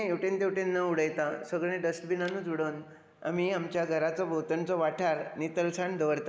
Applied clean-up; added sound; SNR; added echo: none; none; none; none.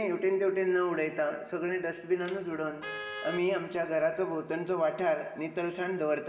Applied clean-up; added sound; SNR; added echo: none; Vehicle horn, car horn, honking; 15 dB; reverberation time 0.7 s.